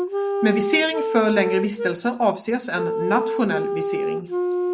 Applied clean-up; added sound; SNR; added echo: none; Wind instrument, woodwind instrument; 2 dB; none.